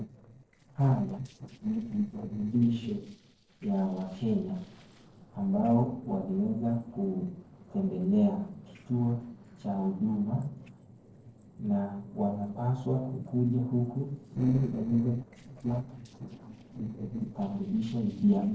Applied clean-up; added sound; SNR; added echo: neural separator model SepFormer DNS4.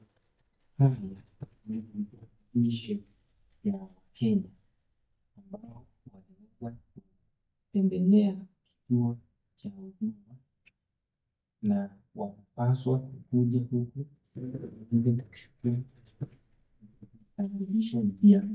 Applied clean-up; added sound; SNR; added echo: neural mask model DeepFilterNet 3.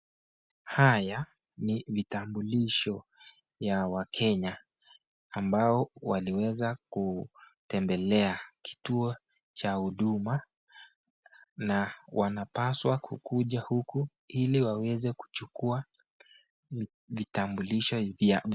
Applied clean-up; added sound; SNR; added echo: none; none; none; none.